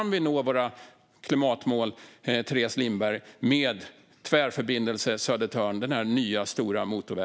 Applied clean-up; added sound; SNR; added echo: none; none; none; none.